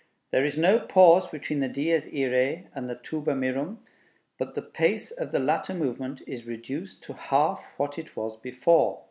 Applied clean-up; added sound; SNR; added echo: none; none; none; none.